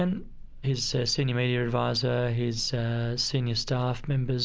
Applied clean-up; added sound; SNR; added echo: none; none; none; none.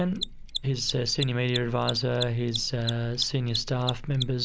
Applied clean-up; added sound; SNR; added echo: none; Mechanisms; 10 dB; none.